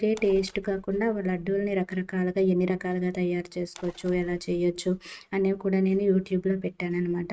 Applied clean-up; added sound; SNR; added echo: neural mask model RNNoise.